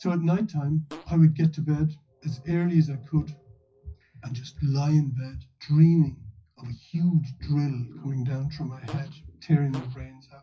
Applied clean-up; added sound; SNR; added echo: classical method WPE with log-MMSE.